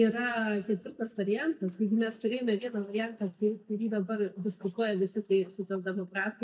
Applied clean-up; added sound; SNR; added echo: neural mask model DeepFilterNet 3.